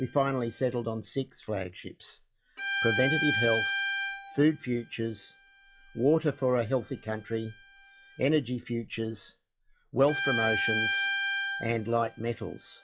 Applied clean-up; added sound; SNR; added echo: classical method log-MMSE.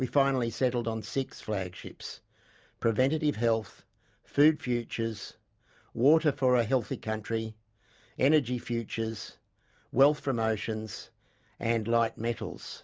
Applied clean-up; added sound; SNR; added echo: none; none; none; none.